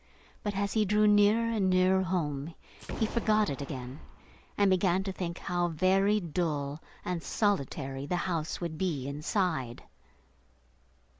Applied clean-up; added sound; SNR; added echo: none; Boom; 14 dB; none.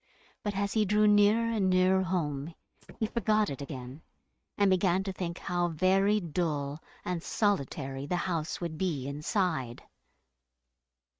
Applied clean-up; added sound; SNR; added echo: neural mask model RNNoise.